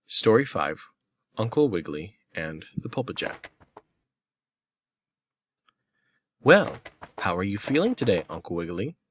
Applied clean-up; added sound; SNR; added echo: neural mask model RNNoise.